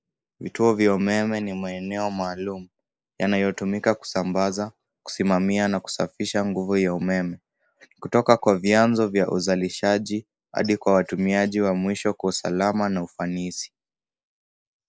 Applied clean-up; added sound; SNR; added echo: neural mask model Resemble Enhance denoiser.